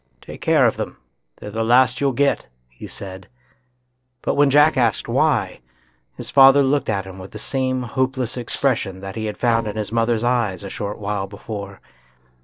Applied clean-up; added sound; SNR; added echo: neural separator model SepFormer DNS4.